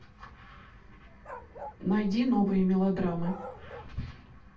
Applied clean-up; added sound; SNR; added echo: none; Bark; 18 dB; reverberation time 0.3 s.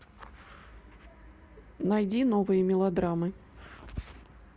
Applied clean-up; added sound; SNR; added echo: none; none; none; none.